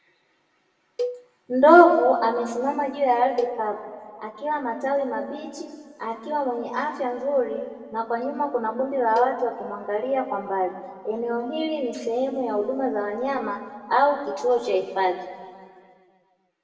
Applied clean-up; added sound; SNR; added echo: none; Cowbell; 12 dB; reverberation time 1.9 s.